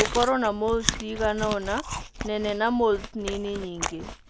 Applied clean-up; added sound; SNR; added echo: none; Chewing, mastication; 6 dB; none.